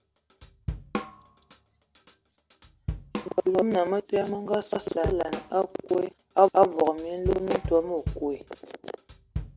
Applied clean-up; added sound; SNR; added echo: none; Drum / Drum kit; 11 dB; none.